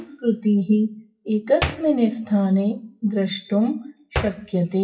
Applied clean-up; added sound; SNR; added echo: classical method WPE with log-MMSE.